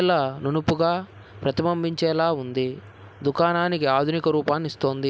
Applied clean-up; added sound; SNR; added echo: none; none; none; none.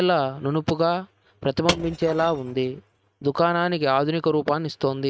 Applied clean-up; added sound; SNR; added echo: neural mask model RNNoise.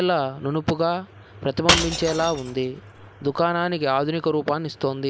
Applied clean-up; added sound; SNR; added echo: none; Shatter / Crushing; 4 dB; none.